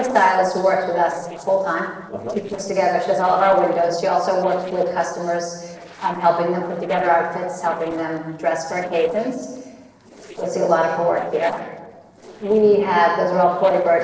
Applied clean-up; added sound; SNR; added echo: neural separator model SepFormer DNS4.